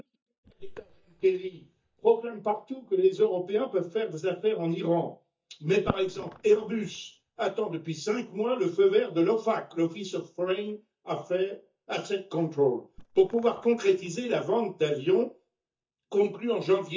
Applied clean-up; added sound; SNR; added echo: neural mask model DeepFilterNet 3.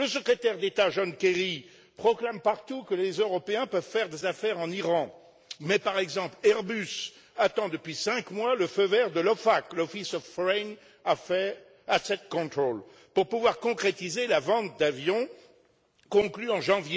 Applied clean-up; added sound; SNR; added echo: none; none; none; none.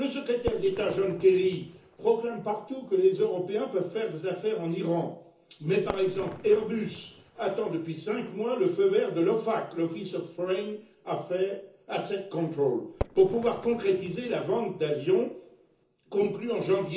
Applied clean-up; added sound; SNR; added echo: neural separator model SepFormer DNS4.